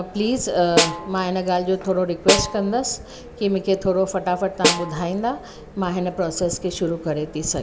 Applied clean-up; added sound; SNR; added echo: none; Snare drum; 3 dB; none.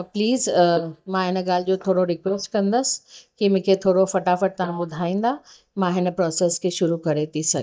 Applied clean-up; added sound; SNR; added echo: neural mask model DeepFilterNet 3.